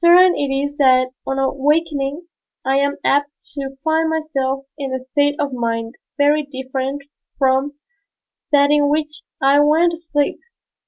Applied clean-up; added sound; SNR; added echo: none; none; none; none.